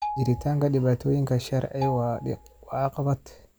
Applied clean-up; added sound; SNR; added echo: none; Marimba, xylophone; 12 dB; none.